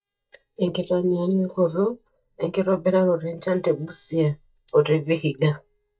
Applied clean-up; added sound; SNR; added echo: neural mask model DeepFilterNet 3.